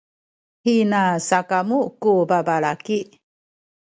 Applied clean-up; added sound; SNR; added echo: none; none; none; none.